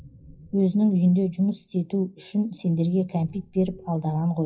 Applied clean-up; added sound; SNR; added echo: classical method WPE with log-MMSE.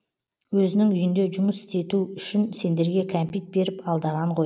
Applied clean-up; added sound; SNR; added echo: none; none; none; none.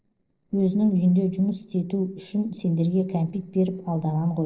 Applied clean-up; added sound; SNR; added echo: neural separator model SepFormer DNS4.